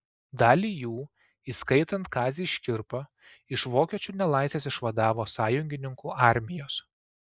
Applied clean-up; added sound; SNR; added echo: neural mask model Resemble Enhance denoiser.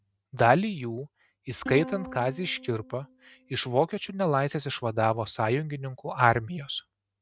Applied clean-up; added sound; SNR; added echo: neural mask model RNNoise.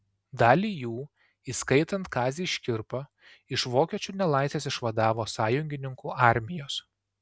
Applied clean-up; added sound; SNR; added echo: none; none; none; none.